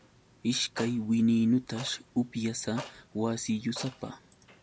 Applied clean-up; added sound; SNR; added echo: none; Clock; 18 dB; none.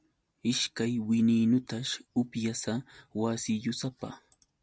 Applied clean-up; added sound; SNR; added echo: none; none; none; none.